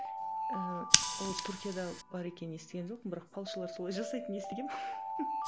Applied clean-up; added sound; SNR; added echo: none; Scissors + Alarm; -4 dB; none.